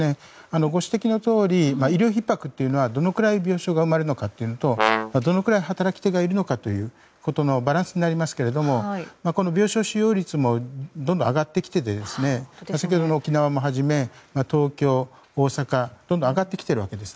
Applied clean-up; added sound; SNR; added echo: neural mask model Resemble Enhance denoiser.